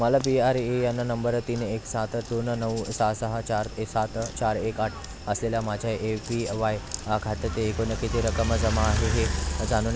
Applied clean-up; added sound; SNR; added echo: none; Tambourine; 20 dB; none.